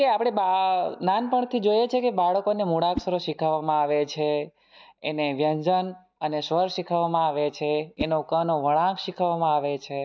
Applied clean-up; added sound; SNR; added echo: none; Whoosh, swoosh, swish; 17 dB; none.